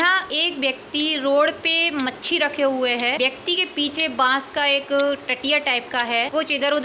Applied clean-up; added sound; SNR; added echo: none; Tick-tock; 12 dB; none.